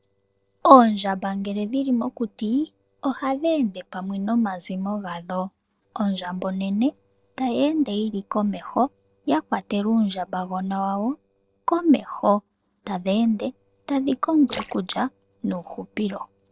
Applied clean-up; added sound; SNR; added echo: neural separator model SepFormer DNS4.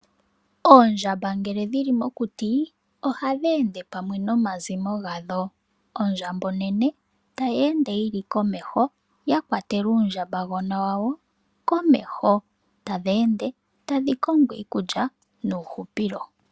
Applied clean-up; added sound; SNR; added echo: none; none; none; none.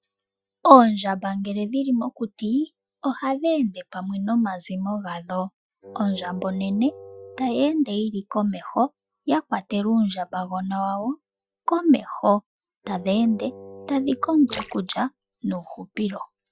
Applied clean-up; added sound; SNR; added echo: classical method Wiener filter.